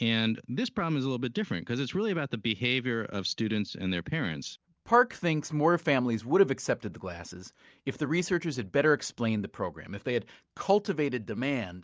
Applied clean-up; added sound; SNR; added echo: none; none; none; none.